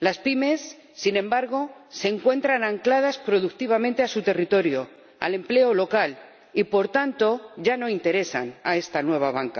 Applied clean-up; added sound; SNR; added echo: none; none; none; none.